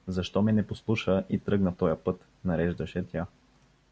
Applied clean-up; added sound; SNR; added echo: none; none; none; none.